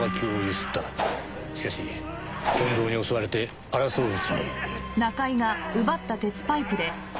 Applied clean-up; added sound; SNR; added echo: none; Telephone; 17 dB; none.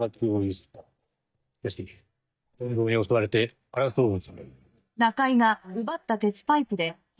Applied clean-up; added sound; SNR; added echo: neural mask model DeepFilterNet 3.